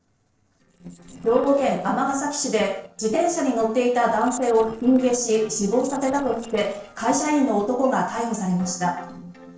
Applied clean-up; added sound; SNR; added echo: neural separator model SepFormer DNS4.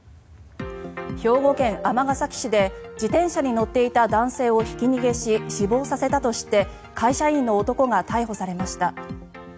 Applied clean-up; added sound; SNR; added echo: none; none; none; none.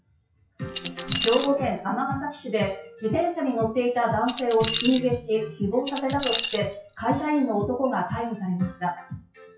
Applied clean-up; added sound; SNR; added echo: classical method WPE with log-MMSE.